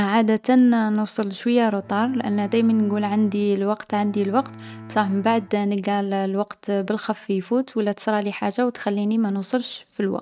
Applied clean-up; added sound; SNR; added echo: none; Bowed string instrument; 19 dB; none.